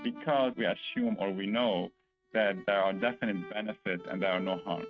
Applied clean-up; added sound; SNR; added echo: neural mask model RNNoise.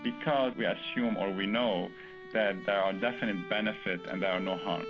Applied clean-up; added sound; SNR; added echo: none; Bowed string instrument; 13 dB; none.